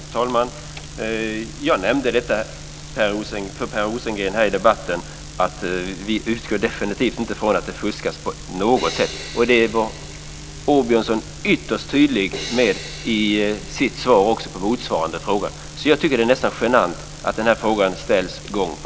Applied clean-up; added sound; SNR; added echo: none; Crash cymbal; 15 dB; none.